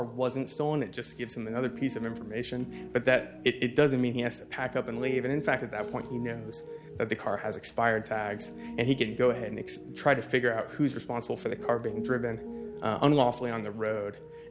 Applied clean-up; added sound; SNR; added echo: none; Piano; 13 dB; none.